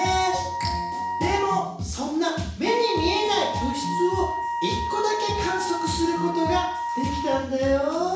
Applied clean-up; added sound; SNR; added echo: none; Wind instrument, woodwind instrument; 5 dB; reverberation time 0.7 s.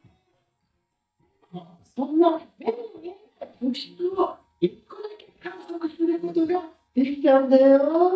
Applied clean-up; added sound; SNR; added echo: neural mask model DeepFilterNet 3.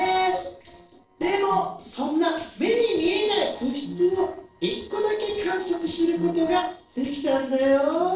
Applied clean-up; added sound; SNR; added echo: neural separator model SepFormer DNS4.